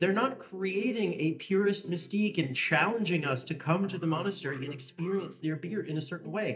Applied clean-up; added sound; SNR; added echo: neural mask model DeepFilterNet 3.